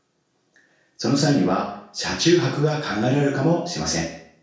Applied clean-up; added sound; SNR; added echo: none; none; none; reverberation time 0.6 s.